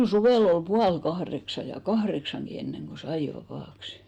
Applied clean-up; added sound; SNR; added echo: none; none; none; none.